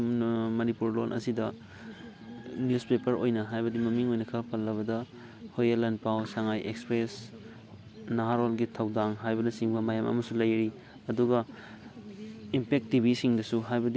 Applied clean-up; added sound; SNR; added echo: none; none; none; none.